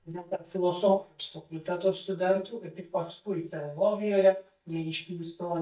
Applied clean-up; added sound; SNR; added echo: neural mask model DeepFilterNet 3.